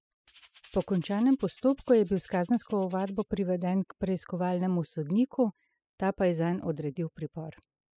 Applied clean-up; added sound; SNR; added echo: classical method spectral subtraction.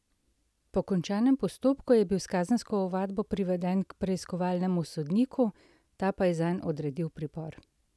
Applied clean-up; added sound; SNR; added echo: none; none; none; none.